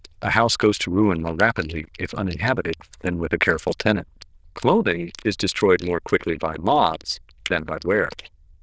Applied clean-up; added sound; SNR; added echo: neural diffusion model UNIVERSE++.